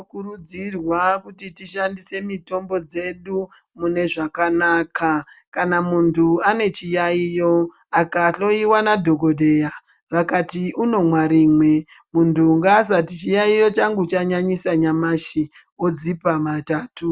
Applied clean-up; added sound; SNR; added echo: none; none; none; none.